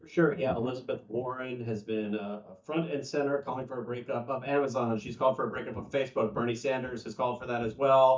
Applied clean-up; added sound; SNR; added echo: neural mask model DeepFilterNet 3.